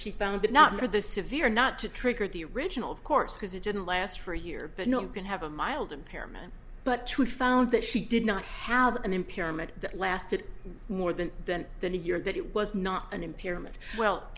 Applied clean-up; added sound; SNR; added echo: none; none; none; none.